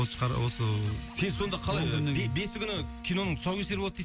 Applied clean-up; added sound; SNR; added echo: none; Wind instrument, woodwind instrument; 16 dB; none.